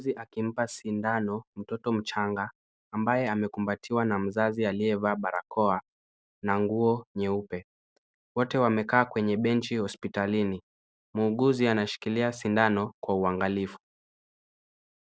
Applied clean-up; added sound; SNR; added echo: none; none; none; none.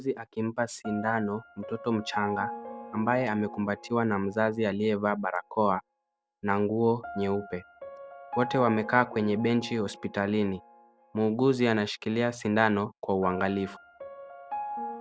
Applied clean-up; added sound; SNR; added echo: none; Piano; 14 dB; none.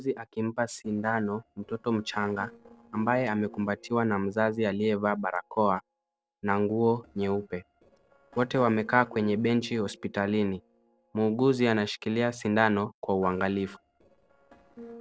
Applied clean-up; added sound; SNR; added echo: neural separator model SepFormer DNS4.